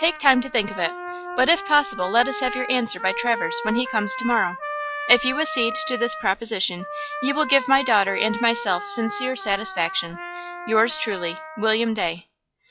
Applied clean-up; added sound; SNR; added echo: classical method log-MMSE.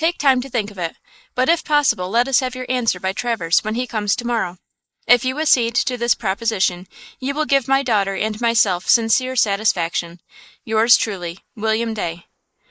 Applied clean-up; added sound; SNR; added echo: neural mask model Resemble Enhance denoiser.